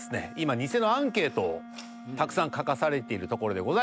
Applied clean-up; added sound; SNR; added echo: none; Wind instrument, woodwind instrument; 15 dB; none.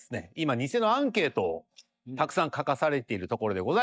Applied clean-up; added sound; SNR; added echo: neural mask model DeepFilterNet 3.